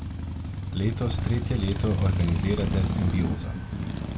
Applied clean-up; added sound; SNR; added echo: none; Motorcycle; -1 dB; reverberation time 0.2 s.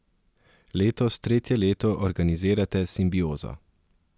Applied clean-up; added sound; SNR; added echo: none; none; none; none.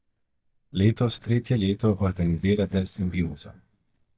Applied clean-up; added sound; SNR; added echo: neural mask model DeepFilterNet 3.